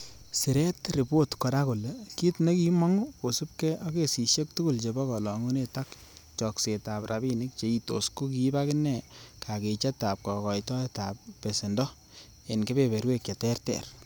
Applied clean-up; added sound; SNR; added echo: none; none; none; none.